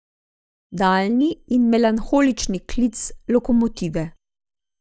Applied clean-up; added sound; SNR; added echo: neural mask model DeepFilterNet 3.